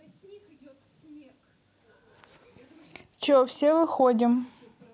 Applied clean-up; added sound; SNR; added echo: none; none; none; none.